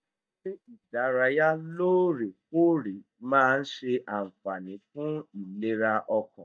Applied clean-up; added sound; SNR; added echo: neural mask model DeepFilterNet 3.